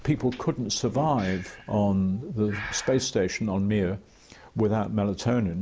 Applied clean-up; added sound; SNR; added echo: none; Breathing; 19 dB; none.